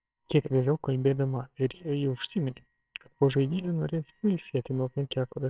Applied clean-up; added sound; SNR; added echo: neural separator model SepFormer WHAMR!.